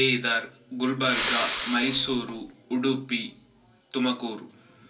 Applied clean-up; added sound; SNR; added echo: none; Respiratory sounds; -3 dB; reverberation time 0.3 s.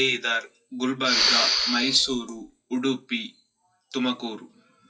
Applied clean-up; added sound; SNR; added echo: classical method WPE with log-MMSE.